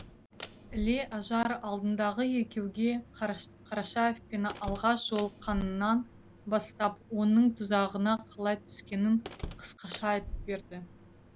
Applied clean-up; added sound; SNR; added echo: none; Slam; 15 dB; none.